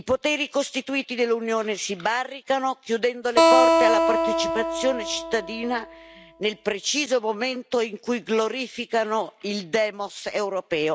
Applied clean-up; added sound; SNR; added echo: none; Acoustic guitar; -3 dB; none.